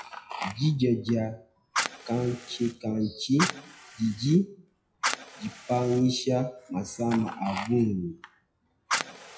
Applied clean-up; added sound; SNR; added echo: classical method WPE with log-MMSE.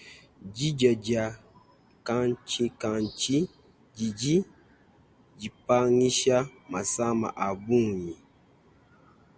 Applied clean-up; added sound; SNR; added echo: none; none; none; none.